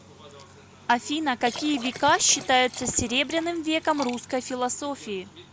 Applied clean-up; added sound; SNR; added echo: none; Liquid; 15 dB; none.